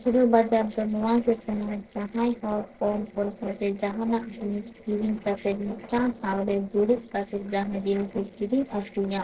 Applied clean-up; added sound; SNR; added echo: neural separator model SepFormer DNS4.